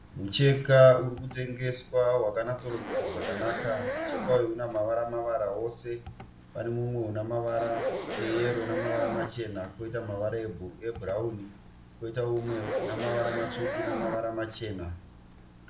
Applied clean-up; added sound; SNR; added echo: none; Zipper (clothing); 9 dB; reverberation time 0.3 s.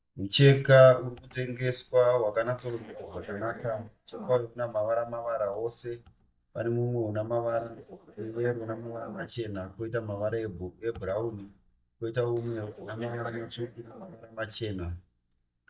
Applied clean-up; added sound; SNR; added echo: neural mask model DeepFilterNet 3.